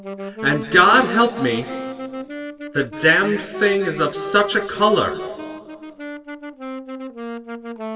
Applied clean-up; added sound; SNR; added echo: none; Wind instrument, woodwind instrument; 10 dB; reverberation time 1.8 s.